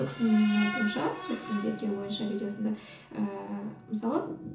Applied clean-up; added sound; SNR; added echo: none; Screech; 10 dB; reverberation time 0.7 s.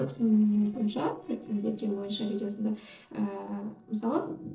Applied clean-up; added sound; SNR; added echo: neural separator model SepFormer DNS4.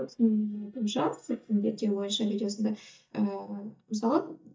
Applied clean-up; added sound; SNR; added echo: neural mask model DeepFilterNet 3.